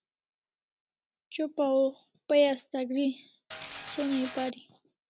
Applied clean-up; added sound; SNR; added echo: none; Mechanisms; 12 dB; none.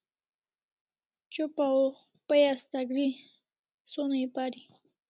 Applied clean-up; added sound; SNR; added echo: none; none; none; none.